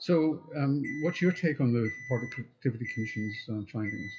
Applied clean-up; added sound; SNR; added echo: classical method WPE with log-MMSE.